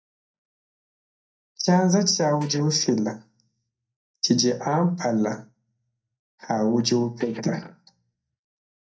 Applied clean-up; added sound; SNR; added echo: neural mask model DeepFilterNet 3.